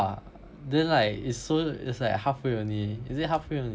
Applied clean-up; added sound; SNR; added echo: none; none; none; none.